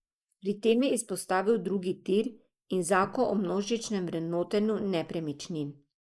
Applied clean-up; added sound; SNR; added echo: neural mask model Resemble Enhance denoiser.